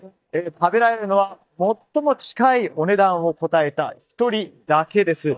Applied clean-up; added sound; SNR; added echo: neural mask model DeepFilterNet 3.